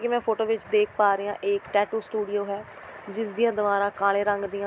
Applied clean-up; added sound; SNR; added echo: none; none; none; none.